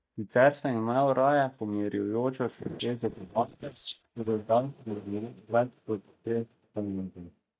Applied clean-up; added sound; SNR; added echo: neural mask model DeepFilterNet 3.